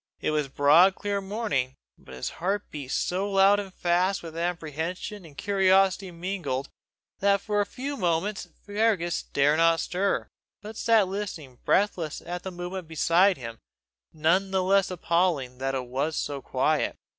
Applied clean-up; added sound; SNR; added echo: none; none; none; none.